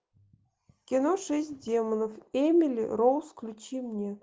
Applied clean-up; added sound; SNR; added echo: none; none; none; none.